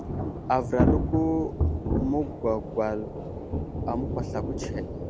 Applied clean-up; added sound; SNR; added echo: none; Thunder / Rain; -1 dB; none.